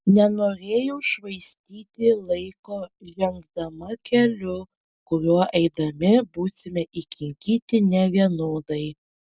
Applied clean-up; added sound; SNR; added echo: none; none; none; none.